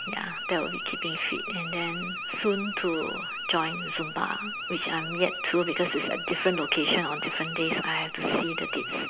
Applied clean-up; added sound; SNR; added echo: none; Alarm; 5 dB; none.